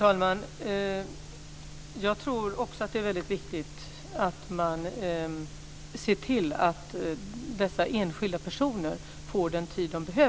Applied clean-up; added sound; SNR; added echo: none; none; none; none.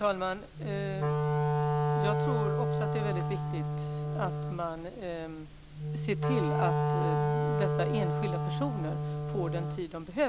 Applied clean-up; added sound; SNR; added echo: none; Wind instrument, woodwind instrument; -5 dB; none.